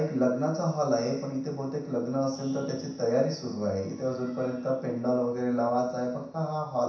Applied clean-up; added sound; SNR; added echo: none; none; none; reverberation time 0.7 s.